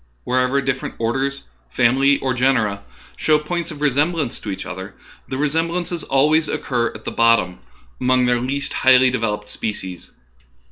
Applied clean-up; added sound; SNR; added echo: none; none; none; none.